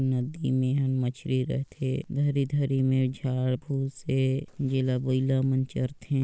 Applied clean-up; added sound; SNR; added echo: none; none; none; none.